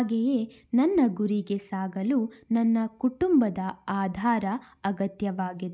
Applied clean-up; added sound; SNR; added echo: none; none; none; none.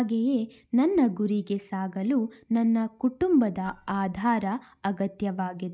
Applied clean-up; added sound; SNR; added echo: neural mask model DeepFilterNet 3.